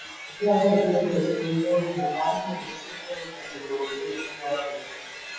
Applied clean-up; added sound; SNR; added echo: classical method WPE with log-MMSE.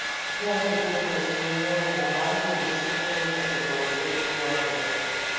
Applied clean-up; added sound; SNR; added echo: none; Domestic sounds, home sounds; -1 dB; reverberation time 2.2 s.